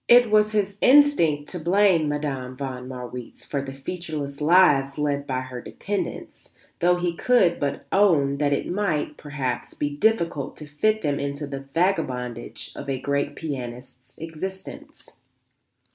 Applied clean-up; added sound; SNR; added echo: none; none; none; none.